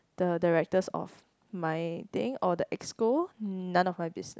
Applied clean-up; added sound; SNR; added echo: none; none; none; none.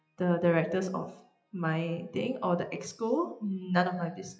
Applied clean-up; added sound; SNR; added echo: classical method WPE with log-MMSE.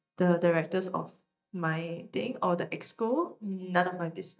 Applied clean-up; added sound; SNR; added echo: neural mask model DeepFilterNet 3.